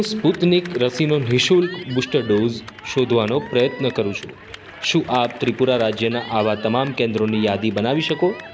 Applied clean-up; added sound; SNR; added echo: none; Cheering / Clapping; 18 dB; none.